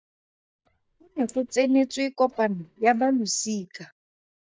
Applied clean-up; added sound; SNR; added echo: neural mask model DeepFilterNet 3.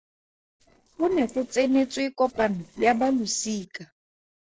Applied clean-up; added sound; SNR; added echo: neural separator model SepFormer DNS4.